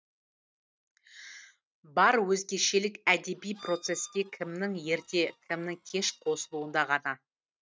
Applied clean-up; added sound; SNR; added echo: neural mask model RNNoise.